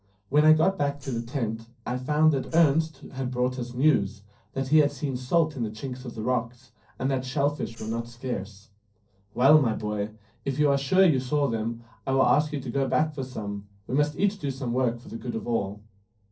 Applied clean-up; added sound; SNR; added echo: neural separator model SepFormer DNS4.